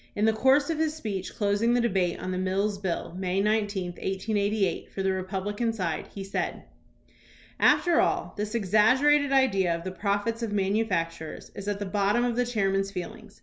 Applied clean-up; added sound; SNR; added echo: none; none; none; none.